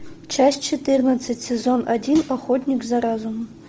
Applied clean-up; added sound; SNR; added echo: none; none; none; none.